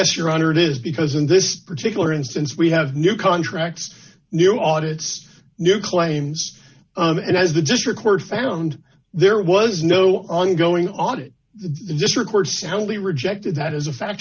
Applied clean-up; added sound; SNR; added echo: none; none; none; none.